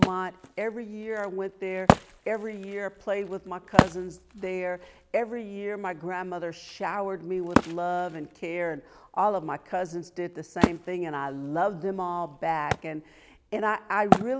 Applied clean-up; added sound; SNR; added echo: none; Wood; 0 dB; none.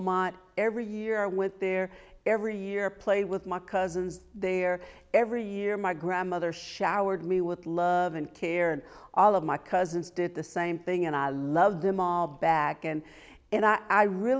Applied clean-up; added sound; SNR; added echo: none; none; none; none.